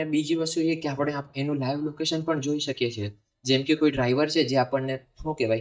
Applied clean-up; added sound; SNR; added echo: neural mask model DeepFilterNet 3.